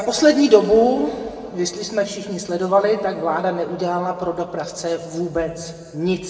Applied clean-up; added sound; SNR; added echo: none; none; none; reverberation time 1.8 s.